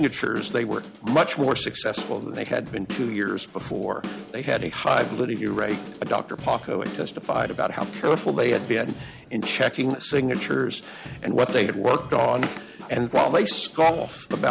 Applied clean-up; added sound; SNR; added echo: none; Drum / Drum kit; 13 dB; none.